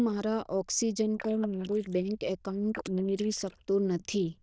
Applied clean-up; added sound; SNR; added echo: neural diffusion model UNIVERSE++.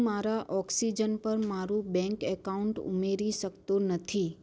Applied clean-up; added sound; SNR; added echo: none; none; none; none.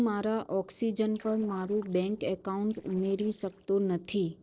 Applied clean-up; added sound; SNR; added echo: neural separator model SepFormer DNS4.